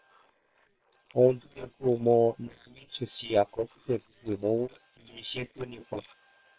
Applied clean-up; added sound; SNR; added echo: neural separator model SepFormer WHAM!.